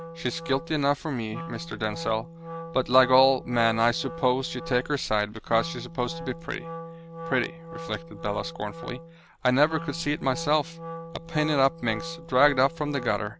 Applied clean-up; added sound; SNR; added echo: none; Wind instrument, woodwind instrument; 12 dB; none.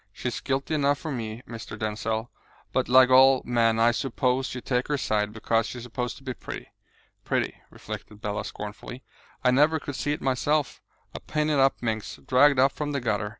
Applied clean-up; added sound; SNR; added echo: none; none; none; none.